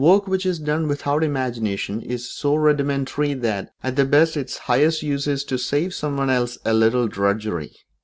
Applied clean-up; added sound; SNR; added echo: none; none; none; none.